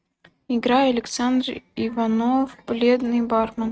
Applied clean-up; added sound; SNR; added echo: neural mask model RNNoise.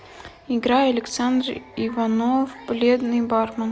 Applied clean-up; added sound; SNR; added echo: none; none; none; none.